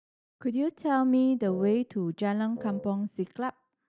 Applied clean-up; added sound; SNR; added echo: neural mask model DeepFilterNet 3.